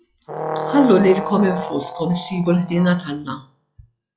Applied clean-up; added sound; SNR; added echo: classical method log-MMSE.